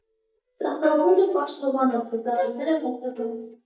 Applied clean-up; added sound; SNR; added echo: neural mask model DeepFilterNet 3.